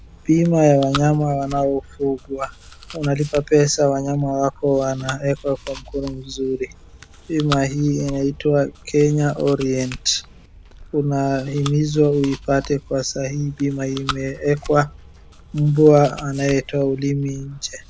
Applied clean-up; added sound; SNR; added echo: none; Chewing, mastication; 17 dB; none.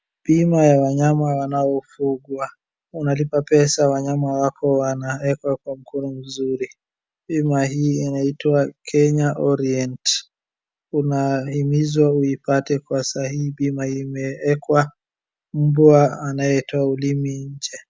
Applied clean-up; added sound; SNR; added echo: none; none; none; none.